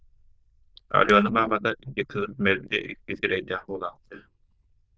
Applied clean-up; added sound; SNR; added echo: neural diffusion model UNIVERSE++.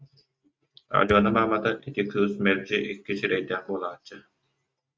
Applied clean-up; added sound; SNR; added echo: neural mask model RNNoise.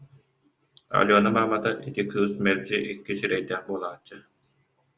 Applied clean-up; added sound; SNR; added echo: none; none; none; none.